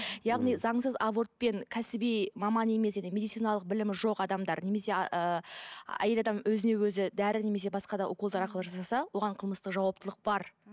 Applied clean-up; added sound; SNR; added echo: none; none; none; none.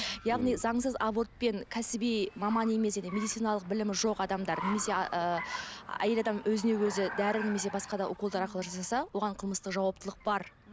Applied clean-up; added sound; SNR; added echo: none; Car; 14 dB; none.